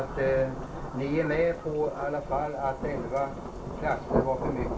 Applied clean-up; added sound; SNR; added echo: none; Rain / Thunderstorm; 4 dB; reverberation time 0.2 s.